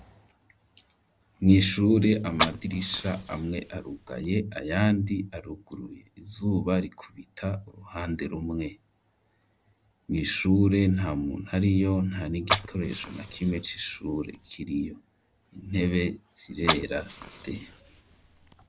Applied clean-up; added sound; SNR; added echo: none; Fire; 6 dB; none.